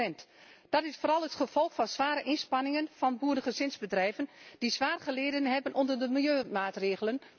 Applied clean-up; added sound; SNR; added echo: none; none; none; none.